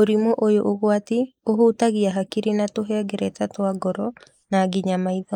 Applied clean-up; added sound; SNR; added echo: neural mask model Resemble Enhance denoiser.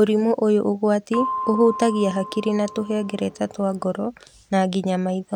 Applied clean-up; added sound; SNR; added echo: none; Percussion; 10 dB; none.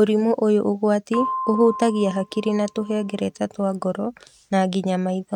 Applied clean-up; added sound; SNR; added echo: neural mask model RNNoise.